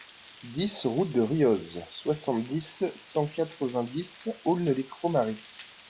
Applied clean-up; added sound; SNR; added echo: none; Water; 17 dB; none.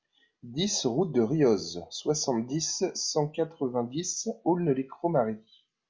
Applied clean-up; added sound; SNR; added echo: none; none; none; none.